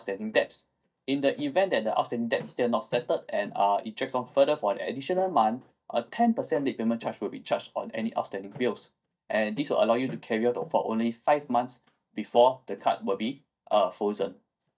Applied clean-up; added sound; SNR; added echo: neural mask model DeepFilterNet 3.